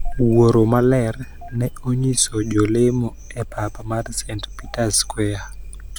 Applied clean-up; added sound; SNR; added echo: none; Engine starting; 10 dB; none.